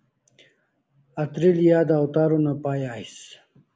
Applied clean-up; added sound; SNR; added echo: none; none; none; none.